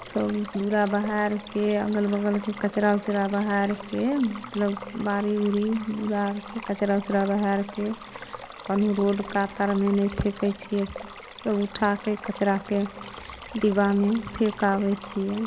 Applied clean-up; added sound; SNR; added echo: none; Stream; 16 dB; none.